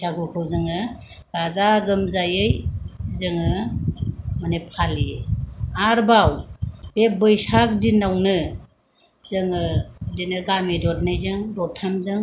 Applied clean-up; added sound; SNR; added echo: none; none; none; none.